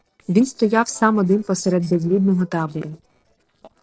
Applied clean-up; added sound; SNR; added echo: neural separator model SepFormer DNS4.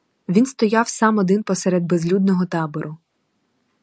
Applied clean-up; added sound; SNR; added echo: none; none; none; none.